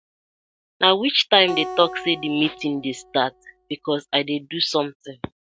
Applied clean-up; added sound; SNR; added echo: none; Acoustic guitar; 13 dB; none.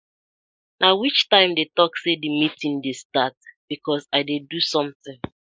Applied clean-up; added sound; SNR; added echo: neural mask model Resemble Enhance denoiser.